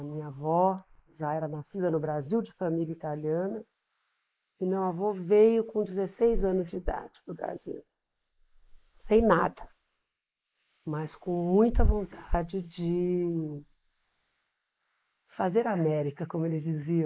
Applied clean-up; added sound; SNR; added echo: neural mask model Resemble Enhance denoiser.